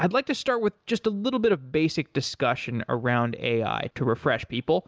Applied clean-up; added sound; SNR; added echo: none; none; none; none.